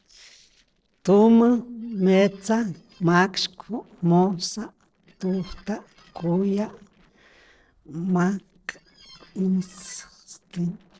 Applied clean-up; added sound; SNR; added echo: neural separator model SepFormer DNS4.